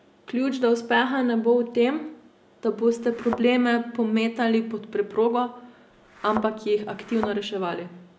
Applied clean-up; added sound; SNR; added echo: none; Thump, thud; 13 dB; none.